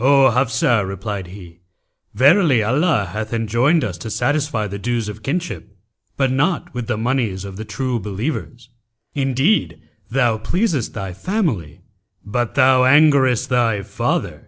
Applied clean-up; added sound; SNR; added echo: none; none; none; none.